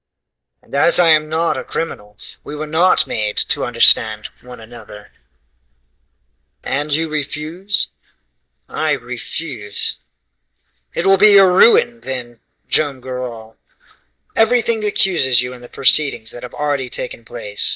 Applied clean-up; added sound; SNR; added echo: neural mask model DeepFilterNet 3.